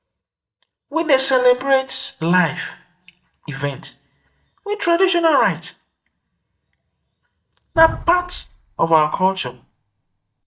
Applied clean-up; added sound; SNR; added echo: neural mask model DeepFilterNet 3.